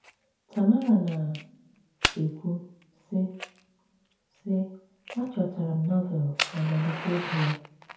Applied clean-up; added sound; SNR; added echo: none; Fire; 9 dB; reverberation time 0.6 s.